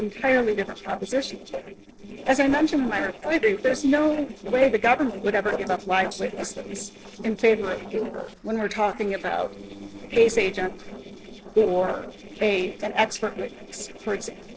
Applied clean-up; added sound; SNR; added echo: neural separator model SepFormer DNS4.